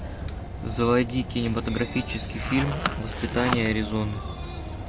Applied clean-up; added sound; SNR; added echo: none; Zipper (clothing) + Tools; 8 dB; none.